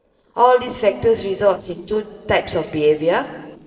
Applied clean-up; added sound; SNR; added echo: neural separator model SepFormer DNS4.